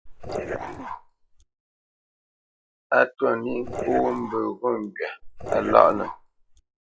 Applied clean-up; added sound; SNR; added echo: classical method log-MMSE.